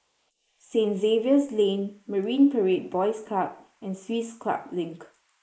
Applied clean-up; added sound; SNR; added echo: neural mask model Resemble Enhance denoiser.